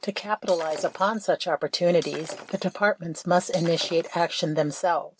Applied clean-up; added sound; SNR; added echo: none; Shatter; 18 dB; none.